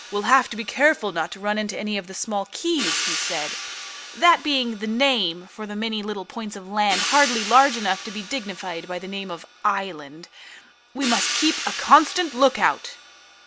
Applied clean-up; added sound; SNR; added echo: none; Hi-hat; 9 dB; none.